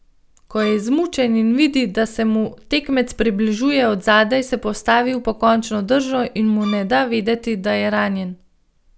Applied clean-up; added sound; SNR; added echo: none; Bowed string instrument; 18 dB; none.